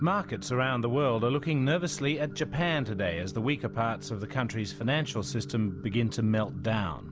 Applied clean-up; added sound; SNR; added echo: none; none; none; none.